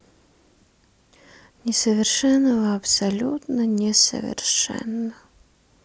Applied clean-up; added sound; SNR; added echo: none; none; none; none.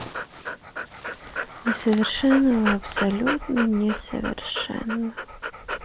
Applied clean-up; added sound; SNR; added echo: none; Dog; 8 dB; none.